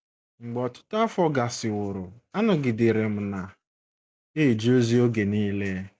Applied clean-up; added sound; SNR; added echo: none; none; none; none.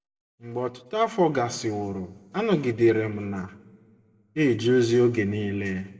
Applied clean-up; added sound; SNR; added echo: none; none; none; reverberation time 0.8 s.